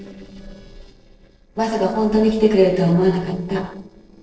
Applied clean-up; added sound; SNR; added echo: neural separator model SepFormer DNS4.